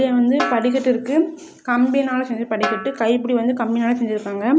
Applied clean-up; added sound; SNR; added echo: none; Snare drum; 12 dB; none.